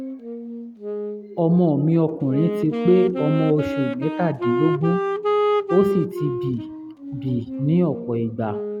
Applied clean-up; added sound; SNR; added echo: none; Wind instrument, woodwind instrument; 4 dB; none.